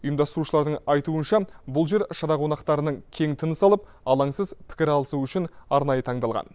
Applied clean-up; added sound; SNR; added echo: none; none; none; none.